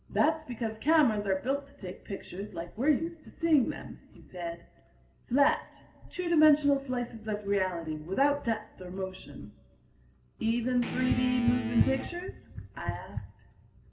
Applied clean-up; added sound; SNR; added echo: none; Guitar; 7 dB; reverberation time 1.4 s.